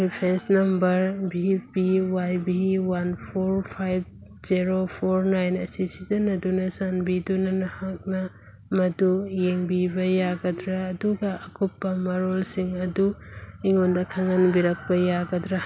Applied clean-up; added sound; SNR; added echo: none; none; none; none.